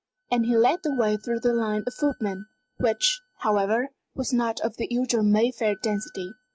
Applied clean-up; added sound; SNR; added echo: neural mask model RNNoise.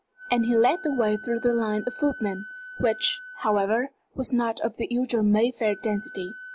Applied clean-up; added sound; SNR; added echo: none; Wind instrument, woodwind instrument; 17 dB; none.